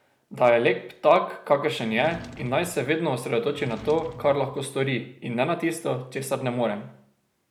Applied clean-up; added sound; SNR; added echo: none; Drawer open or close; 18 dB; none.